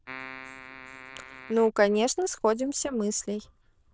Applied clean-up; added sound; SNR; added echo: neural diffusion model UNIVERSE++.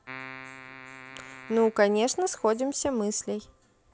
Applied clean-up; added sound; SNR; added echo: none; Keyboard (musical); 17 dB; none.